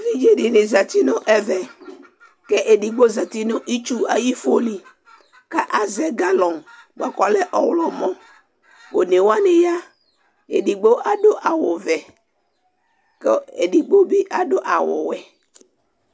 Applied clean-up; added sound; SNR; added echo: none; none; none; none.